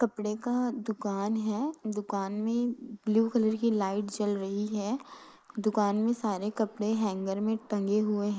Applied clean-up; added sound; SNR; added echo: neural mask model Resemble Enhance denoiser.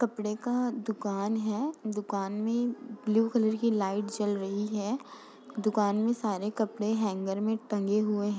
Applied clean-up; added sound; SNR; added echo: none; none; none; none.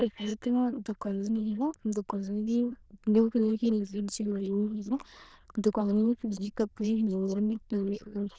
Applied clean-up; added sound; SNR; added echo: neural diffusion model UNIVERSE++.